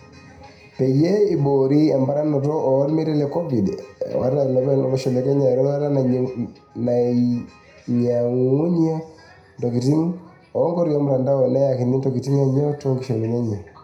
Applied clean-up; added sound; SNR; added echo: none; none; none; reverberation time 0.5 s.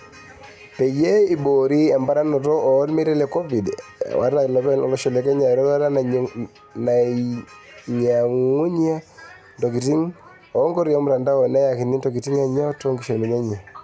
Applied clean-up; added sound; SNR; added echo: none; none; none; none.